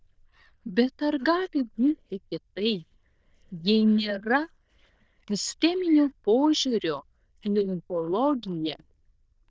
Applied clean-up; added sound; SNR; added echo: neural diffusion model UNIVERSE++.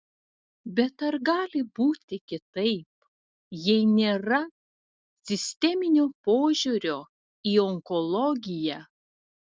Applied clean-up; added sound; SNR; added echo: none; none; none; none.